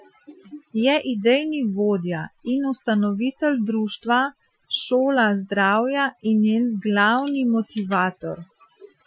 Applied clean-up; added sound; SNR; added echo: classical method Wiener filter.